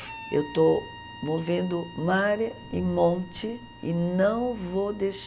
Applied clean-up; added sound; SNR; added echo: none; Bowed string instrument; 19 dB; none.